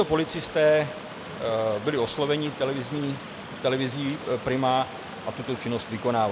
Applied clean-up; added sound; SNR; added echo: none; Stream; 12 dB; none.